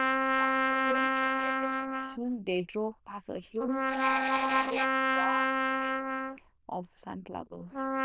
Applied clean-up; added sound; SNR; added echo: neural diffusion model UNIVERSE++.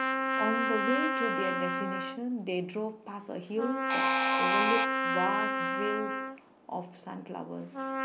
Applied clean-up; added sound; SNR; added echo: none; Trumpet + Alarm; -4 dB; none.